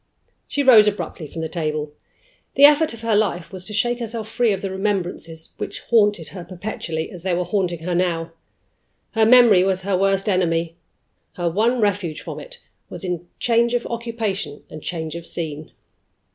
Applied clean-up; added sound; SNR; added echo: none; none; none; none.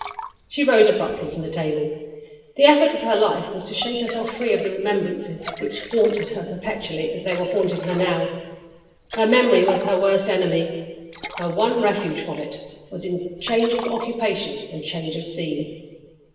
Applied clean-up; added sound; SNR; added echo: none; Liquid; 16 dB; reverberation time 1.3 s.